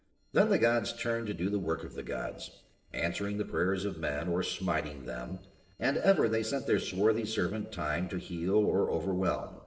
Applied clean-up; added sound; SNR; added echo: neural separator model SepFormer DNS4.